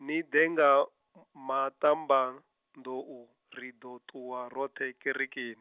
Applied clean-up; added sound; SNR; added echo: none; none; none; none.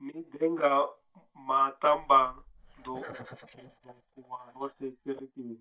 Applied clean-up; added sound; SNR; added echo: neural mask model DeepFilterNet 3.